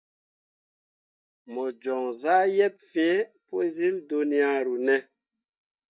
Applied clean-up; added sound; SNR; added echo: neural mask model DeepFilterNet 3.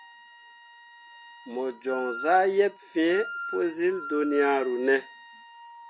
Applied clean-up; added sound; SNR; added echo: none; Wind instrument, woodwind instrument; 13 dB; none.